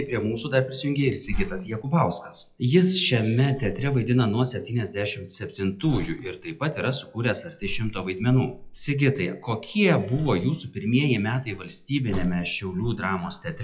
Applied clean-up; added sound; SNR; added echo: classical method WPE with log-MMSE.